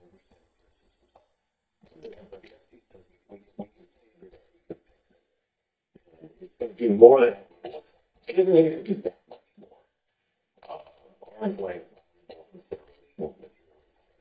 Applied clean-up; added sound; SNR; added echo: neural mask model DeepFilterNet 3.